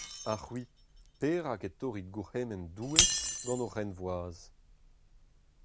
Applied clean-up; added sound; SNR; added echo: none; Shatter; -1 dB; none.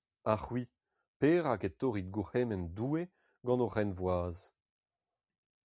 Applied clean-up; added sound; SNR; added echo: none; none; none; none.